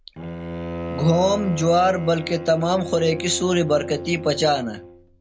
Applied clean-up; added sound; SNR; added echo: none; Bowed string instrument; 10 dB; none.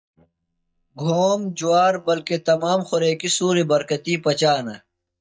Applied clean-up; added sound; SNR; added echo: neural mask model DeepFilterNet 3.